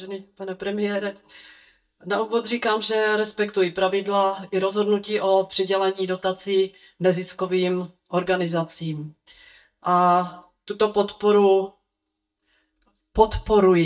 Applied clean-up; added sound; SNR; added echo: neural mask model DeepFilterNet 3.